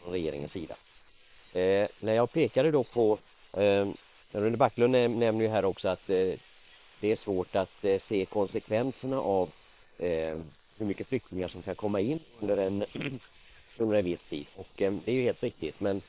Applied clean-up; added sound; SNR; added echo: neural separator model SepFormer WHAM!.